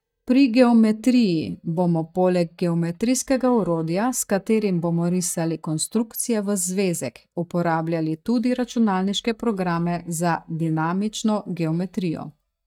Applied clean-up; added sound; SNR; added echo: neural mask model DeepFilterNet 3.